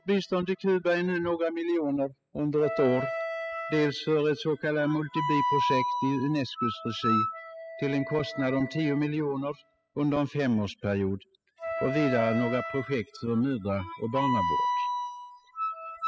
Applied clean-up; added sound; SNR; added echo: classical method spectral subtraction.